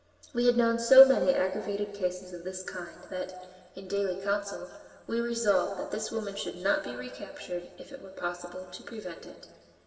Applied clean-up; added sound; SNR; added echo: none; none; none; reverberation time 2.1 s.